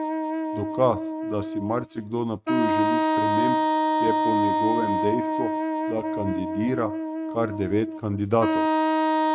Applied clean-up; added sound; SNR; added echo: neural mask model RNNoise.